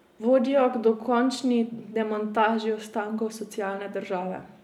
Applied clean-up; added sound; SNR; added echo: none; none; none; none.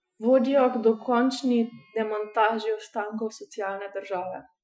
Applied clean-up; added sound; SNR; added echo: classical method Wiener filter.